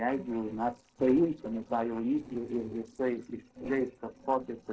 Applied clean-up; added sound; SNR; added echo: neural separator model SepFormer DNS4.